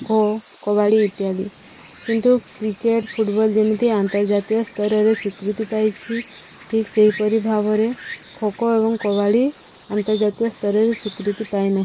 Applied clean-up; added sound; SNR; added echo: neural mask model Resemble Enhance denoiser.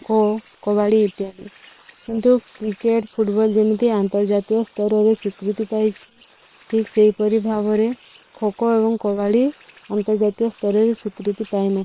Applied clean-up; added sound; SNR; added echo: neural separator model SepFormer WHAM!.